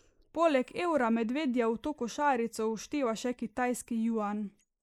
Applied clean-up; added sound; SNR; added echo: neural mask model Resemble Enhance denoiser.